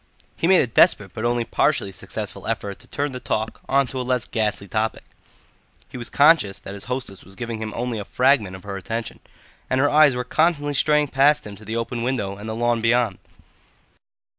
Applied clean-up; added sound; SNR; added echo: none; none; none; none.